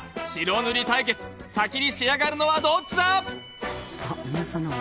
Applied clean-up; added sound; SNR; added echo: none; none; none; none.